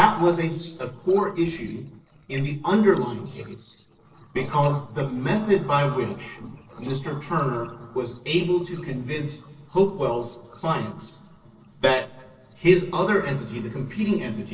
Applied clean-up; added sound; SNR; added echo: neural separator model SepFormer DNS4.